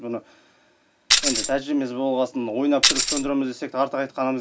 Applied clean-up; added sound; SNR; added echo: none; Tambourine; -5 dB; reverberation time 0.2 s.